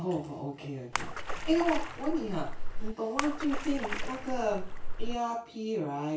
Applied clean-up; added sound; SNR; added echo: none; Splash, splatter; -2 dB; reverberation time 0.3 s.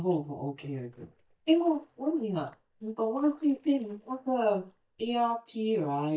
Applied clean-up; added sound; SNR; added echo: neural mask model DeepFilterNet 3.